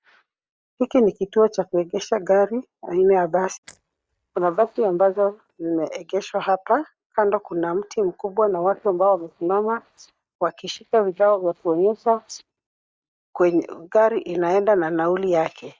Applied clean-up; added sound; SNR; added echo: neural mask model DeepFilterNet 3.